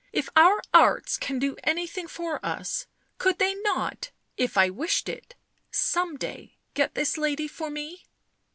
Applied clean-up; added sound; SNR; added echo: none; none; none; none.